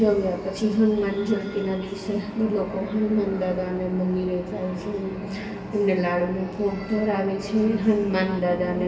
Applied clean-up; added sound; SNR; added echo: none; none; none; reverberation time 1.0 s.